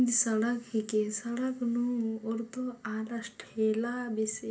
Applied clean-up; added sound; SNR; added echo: none; none; none; reverberation time 0.3 s.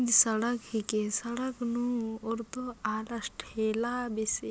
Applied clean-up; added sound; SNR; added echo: none; none; none; none.